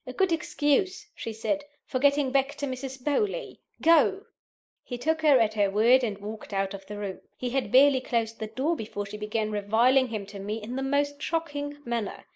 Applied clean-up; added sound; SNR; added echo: neural mask model Resemble Enhance denoiser.